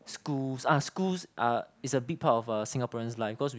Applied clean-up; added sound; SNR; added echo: none; none; none; none.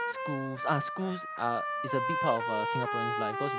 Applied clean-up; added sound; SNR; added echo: none; Trumpet; -1 dB; none.